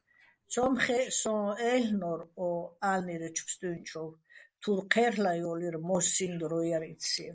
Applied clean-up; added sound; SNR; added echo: neural mask model Resemble Enhance denoiser.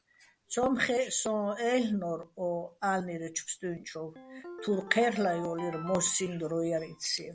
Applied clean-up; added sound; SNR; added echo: none; Ringtone; 13 dB; none.